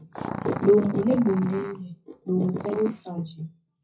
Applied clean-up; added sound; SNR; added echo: classical method WPE with log-MMSE.